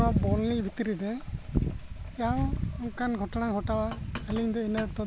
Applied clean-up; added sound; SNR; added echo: none; Boiling; 16 dB; none.